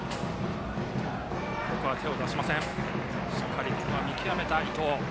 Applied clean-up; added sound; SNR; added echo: none; Snare drum + Toilet flush / Water; 15 dB; none.